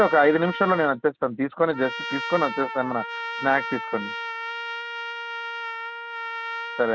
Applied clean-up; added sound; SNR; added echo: none; Trumpet; 7 dB; none.